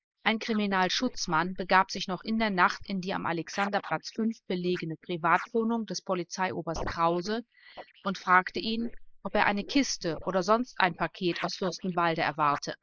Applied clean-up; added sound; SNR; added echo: neural mask model Resemble Enhance denoiser.